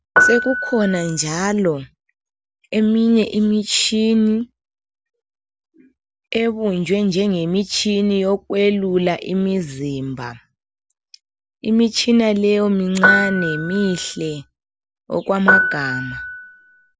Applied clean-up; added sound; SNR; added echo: none; Piano; 0 dB; none.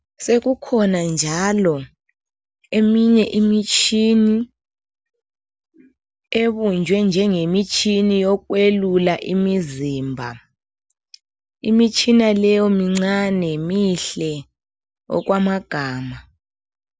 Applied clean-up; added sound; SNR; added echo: none; none; none; none.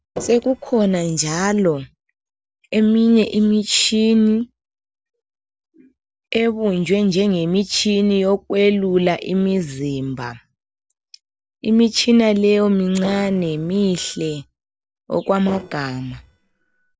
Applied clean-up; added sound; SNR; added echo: neural separator model SepFormer DNS4.